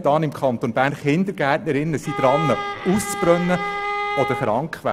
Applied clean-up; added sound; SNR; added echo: none; Bowed string instrument; 6 dB; none.